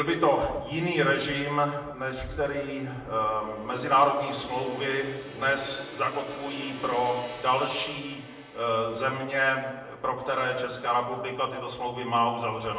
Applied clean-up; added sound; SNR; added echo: none; Gong; 17 dB; reverberation time 1.0 s.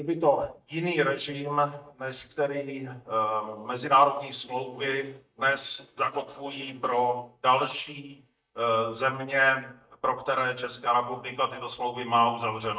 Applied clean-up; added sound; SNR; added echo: neural mask model DeepFilterNet 3.